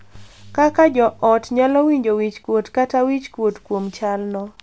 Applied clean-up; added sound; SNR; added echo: none; none; none; none.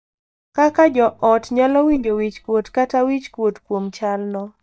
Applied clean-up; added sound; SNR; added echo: neural mask model DeepFilterNet 3.